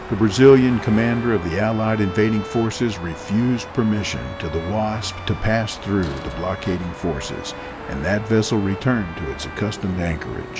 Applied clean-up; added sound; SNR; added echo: none; Bowed string instrument + Car passing by / Traffic noise, roadway noise / Engine; 12 dB; none.